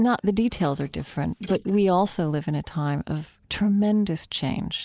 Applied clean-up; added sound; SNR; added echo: neural mask model Resemble Enhance denoiser.